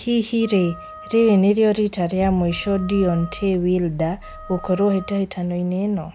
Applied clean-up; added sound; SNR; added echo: none; Explosion + Wind instrument, woodwind instrument; 17 dB; none.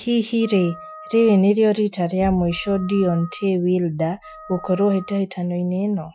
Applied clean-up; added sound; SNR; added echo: classical method Wiener filter.